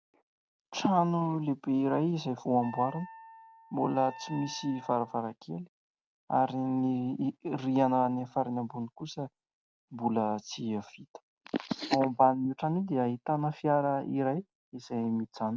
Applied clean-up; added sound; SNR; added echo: none; Wind instrument, woodwind instrument; 17 dB; none.